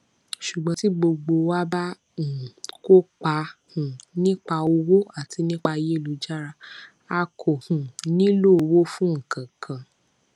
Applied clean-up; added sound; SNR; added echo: none; none; none; none.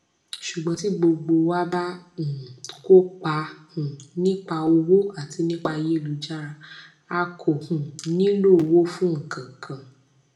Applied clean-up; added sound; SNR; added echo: none; none; none; reverberation time 0.4 s.